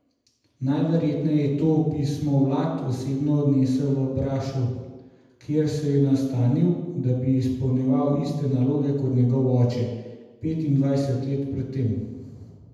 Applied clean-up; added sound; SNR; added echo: none; none; none; reverberation time 1.1 s.